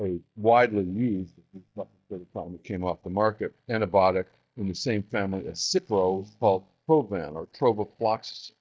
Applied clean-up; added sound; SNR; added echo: neural mask model DeepFilterNet 3.